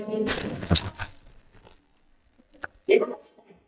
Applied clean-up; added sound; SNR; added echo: neural mask model DeepFilterNet 3.